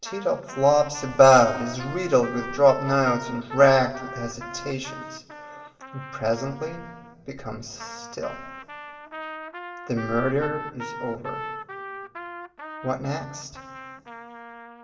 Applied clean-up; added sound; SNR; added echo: none; Trumpet; 13 dB; reverberation time 2.9 s.